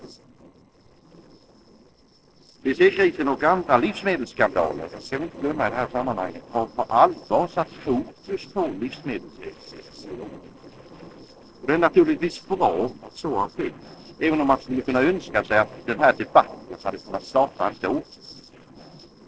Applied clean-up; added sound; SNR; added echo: neural separator model SepFormer DNS4.